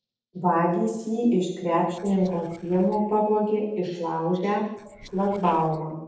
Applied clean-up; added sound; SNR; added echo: neural separator model SepFormer DNS4.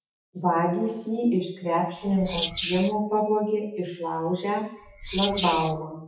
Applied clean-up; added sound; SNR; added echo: classical method WPE with log-MMSE.